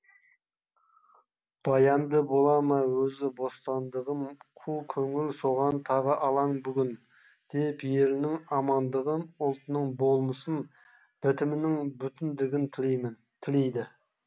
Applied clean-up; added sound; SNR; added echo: none; none; none; none.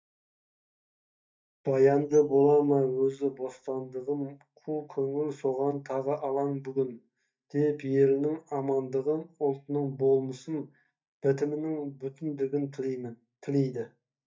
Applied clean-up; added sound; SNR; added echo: neural mask model DeepFilterNet 3.